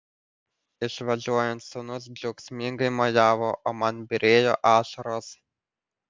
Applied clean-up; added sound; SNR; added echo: none; none; none; none.